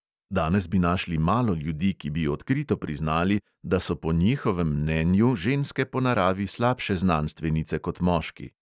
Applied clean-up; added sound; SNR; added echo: none; none; none; none.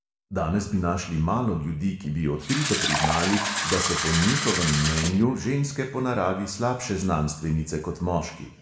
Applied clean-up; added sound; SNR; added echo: none; Fill (with liquid); 2 dB; reverberation time 0.8 s.